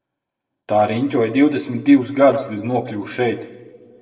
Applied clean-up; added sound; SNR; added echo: neural separator model SepFormer DNS4.